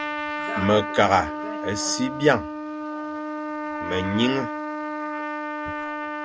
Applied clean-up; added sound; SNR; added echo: none; Trumpet; 4 dB; none.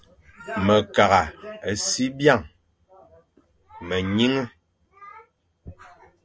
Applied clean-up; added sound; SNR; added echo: none; none; none; none.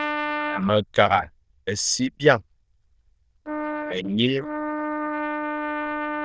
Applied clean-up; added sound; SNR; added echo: neural diffusion model UNIVERSE++.